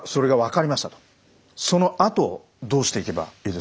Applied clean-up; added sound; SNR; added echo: none; none; none; none.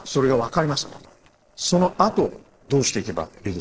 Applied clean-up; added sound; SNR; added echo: neural separator model SepFormer DNS4.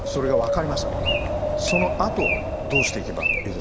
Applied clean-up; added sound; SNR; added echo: none; Wind + Bird; -3 dB; none.